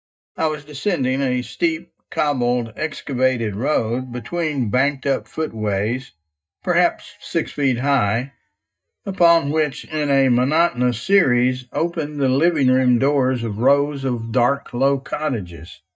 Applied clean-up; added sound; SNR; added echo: neural mask model DeepFilterNet 3.